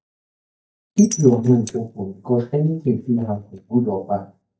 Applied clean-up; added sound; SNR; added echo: neural mask model DeepFilterNet 3.